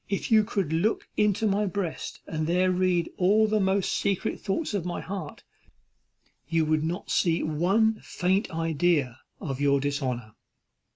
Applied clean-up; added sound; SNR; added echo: none; none; none; none.